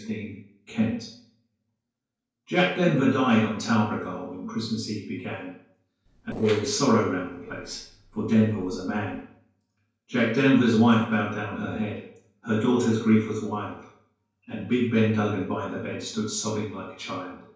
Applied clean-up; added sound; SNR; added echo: neural separator model SepFormer DNS4.